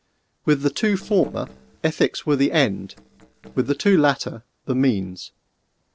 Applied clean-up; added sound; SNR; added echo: neural separator model SepFormer DNS4.